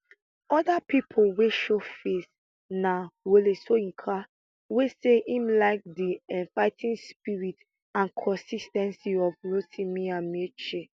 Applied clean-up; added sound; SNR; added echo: none; none; none; none.